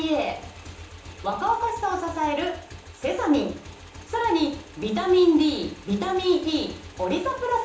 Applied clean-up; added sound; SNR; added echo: none; Motorcycle / Engine; 17 dB; reverberation time 1.2 s.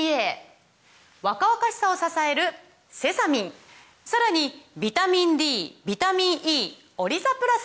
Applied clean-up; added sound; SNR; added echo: none; none; none; none.